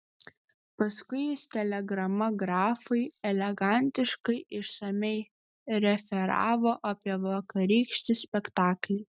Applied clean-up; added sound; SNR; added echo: neural mask model RNNoise.